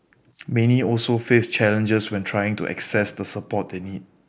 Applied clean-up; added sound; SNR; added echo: neural mask model Resemble Enhance denoiser.